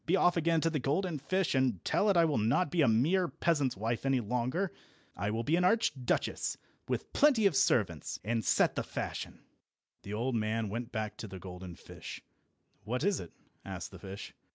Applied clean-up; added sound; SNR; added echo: none; none; none; none.